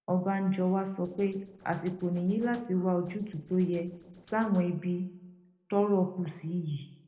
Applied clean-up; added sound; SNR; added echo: neural separator model SepFormer DNS4.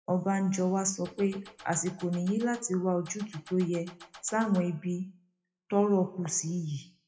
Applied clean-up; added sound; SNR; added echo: classical method WPE with log-MMSE.